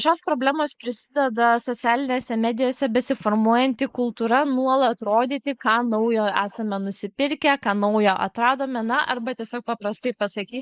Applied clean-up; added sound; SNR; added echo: neural mask model Resemble Enhance denoiser.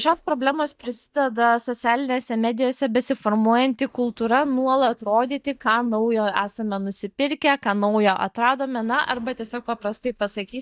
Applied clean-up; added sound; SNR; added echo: neural mask model DeepFilterNet 3.